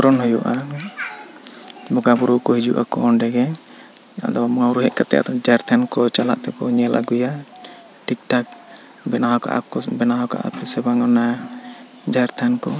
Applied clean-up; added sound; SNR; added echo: none; none; none; none.